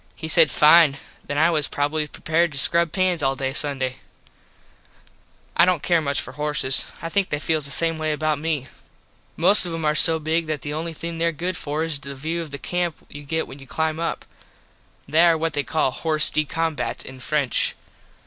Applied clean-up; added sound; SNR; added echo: none; none; none; none.